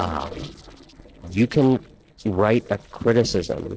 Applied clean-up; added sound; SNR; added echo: neural separator model SepFormer DNS4.